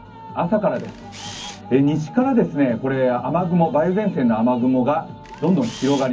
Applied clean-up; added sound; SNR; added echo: none; Camera; 18 dB; reverberation time 0.4 s.